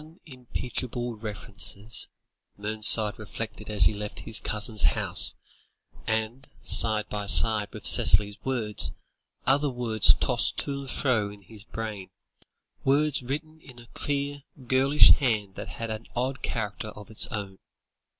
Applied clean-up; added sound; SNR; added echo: none; none; none; none.